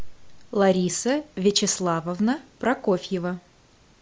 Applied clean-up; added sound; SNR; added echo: none; none; none; none.